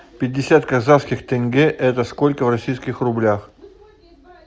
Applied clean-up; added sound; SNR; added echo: none; none; none; none.